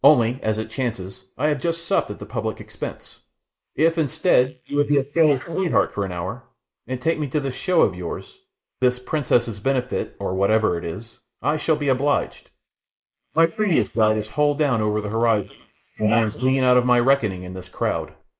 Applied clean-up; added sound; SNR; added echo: neural mask model Resemble Enhance denoiser.